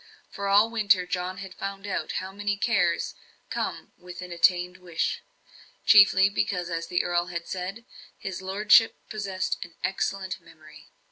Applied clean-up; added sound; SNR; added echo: none; none; none; none.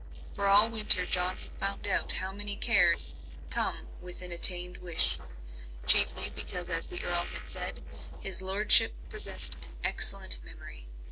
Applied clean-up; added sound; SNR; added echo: neural separator model SepFormer DNS4.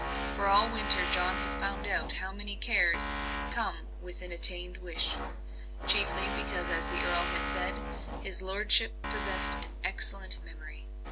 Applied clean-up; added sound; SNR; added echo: none; Tools; 6 dB; none.